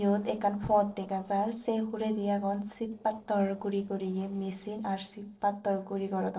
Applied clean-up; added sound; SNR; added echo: neural separator model SepFormer DNS4.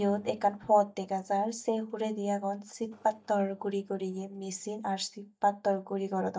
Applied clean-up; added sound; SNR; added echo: neural mask model DeepFilterNet 3.